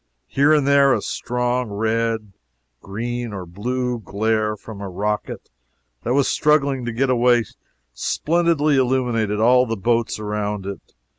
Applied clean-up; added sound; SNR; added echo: none; none; none; none.